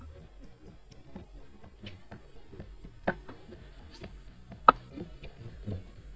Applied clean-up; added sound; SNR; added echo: neural mask model DeepFilterNet 3.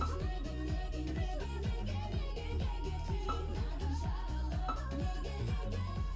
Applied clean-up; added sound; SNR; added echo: none; Bowed string instrument; 14 dB; reverberation time 0.2 s.